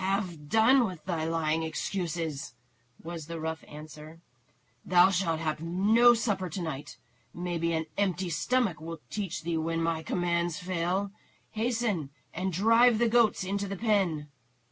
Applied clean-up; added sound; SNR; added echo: none; none; none; none.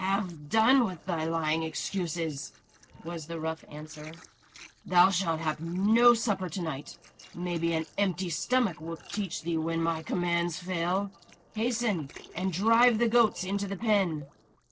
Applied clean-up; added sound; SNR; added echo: neural separator model SepFormer DNS4.